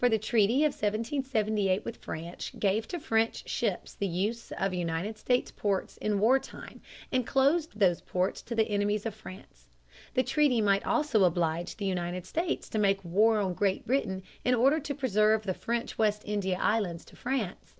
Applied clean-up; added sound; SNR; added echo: none; none; none; none.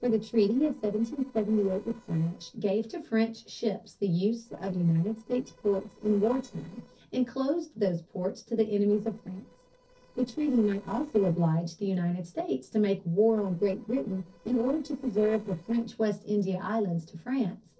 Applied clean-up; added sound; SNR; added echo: neural separator model SepFormer DNS4.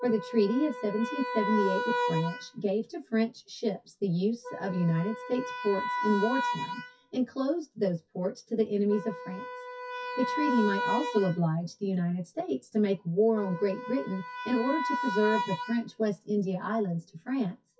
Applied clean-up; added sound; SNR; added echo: classical method WPE with log-MMSE.